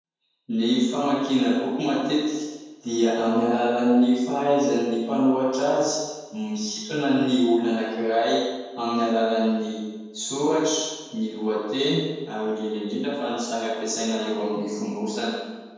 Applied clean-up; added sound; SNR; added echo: none; none; none; reverberation time 1.2 s.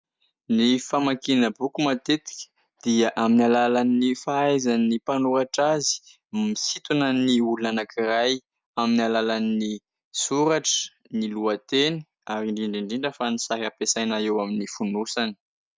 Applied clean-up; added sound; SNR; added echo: none; none; none; none.